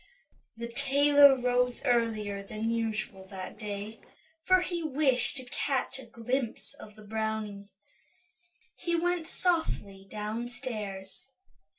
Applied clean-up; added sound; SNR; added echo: neural separator model SepFormer DNS4.